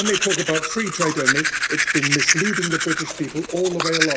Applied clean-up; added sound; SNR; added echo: none; Domestic sounds, home sounds; -1 dB; reverberation time 1.4 s.